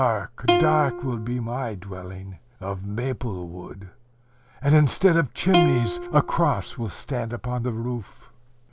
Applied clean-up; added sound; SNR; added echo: none; Plucked string instrument; 5 dB; none.